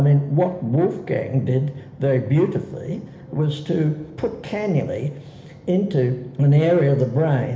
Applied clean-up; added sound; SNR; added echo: none; none; none; reverberation time 1.1 s.